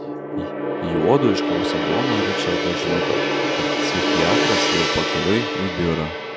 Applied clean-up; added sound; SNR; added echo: none; Gong; -3 dB; none.